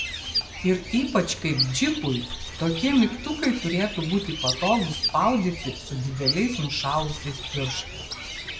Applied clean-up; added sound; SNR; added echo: none; Bird; 6 dB; none.